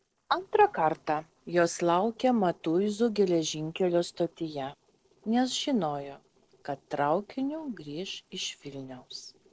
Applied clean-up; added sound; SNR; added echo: neural separator model SepFormer DNS4.